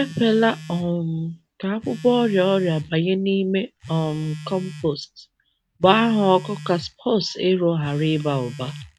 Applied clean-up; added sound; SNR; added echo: none; Telephone; 17 dB; none.